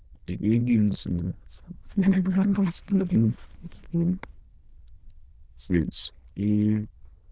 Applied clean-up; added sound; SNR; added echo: neural diffusion model UNIVERSE++.